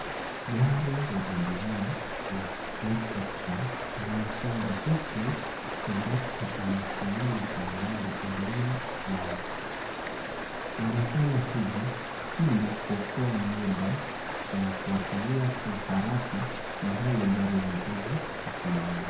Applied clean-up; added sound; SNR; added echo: none; Stream; 4 dB; reverberation time 0.5 s.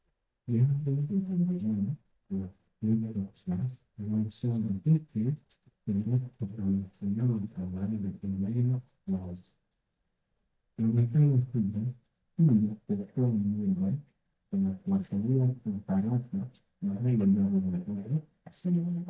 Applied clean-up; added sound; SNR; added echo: neural mask model DeepFilterNet 3.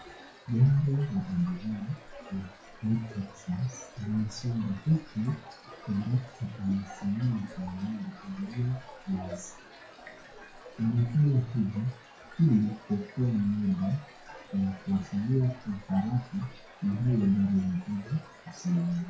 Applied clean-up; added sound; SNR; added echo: classical method WPE with log-MMSE.